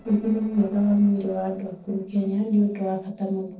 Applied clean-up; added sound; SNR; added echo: neural separator model SepFormer DNS4.